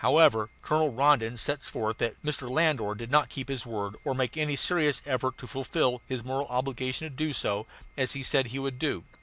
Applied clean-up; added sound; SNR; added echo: none; none; none; none.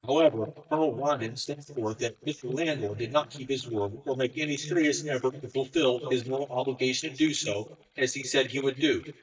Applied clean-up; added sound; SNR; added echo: neural mask model DeepFilterNet 3.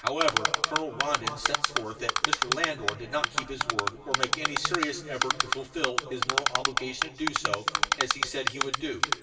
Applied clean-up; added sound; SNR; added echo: none; Typing; -4 dB; reverberation time 2.4 s.